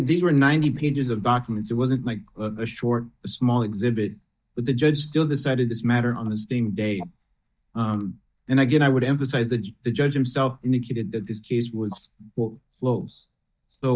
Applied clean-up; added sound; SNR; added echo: neural mask model DeepFilterNet 3.